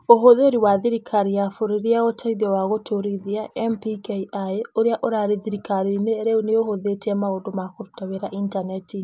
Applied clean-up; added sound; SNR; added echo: none; none; none; none.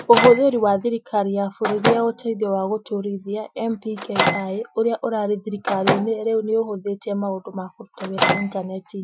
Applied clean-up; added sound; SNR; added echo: classical method Wiener filter.